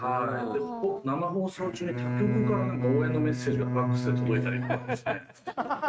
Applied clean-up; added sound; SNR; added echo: neural mask model RNNoise.